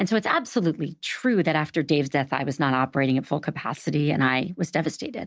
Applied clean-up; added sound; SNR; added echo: none; none; none; none.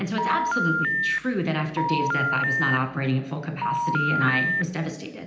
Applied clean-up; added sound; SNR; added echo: none; Telephone; -1 dB; reverberation time 0.8 s.